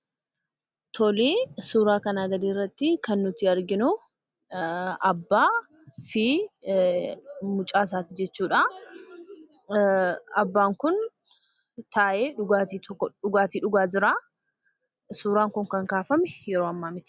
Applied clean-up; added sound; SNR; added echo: none; none; none; none.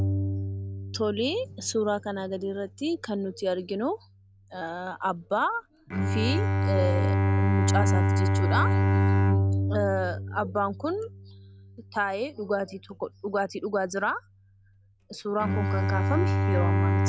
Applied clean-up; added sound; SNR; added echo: none; Bowed string instrument; -3 dB; none.